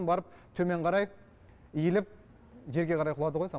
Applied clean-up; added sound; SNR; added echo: none; none; none; none.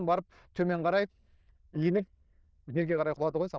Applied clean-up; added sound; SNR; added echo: neural diffusion model UNIVERSE++.